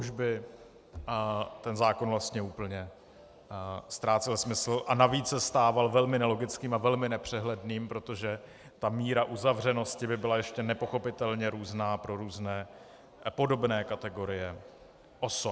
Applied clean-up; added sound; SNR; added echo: none; none; none; none.